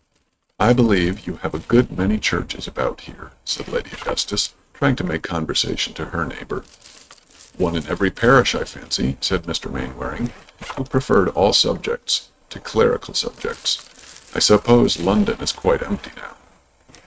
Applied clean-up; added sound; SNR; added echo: neural mask model RNNoise.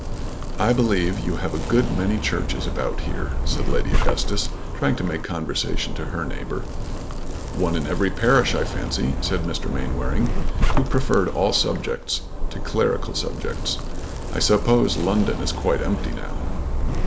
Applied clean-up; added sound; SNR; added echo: none; Zipper (clothing); -1 dB; none.